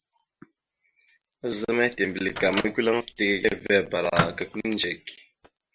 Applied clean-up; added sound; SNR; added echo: none; Microwave oven; 7 dB; none.